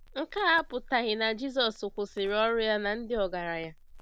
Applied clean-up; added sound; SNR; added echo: none; Crackle; 19 dB; none.